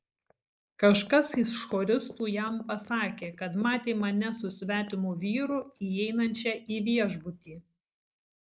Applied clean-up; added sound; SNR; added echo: neural mask model Resemble Enhance denoiser.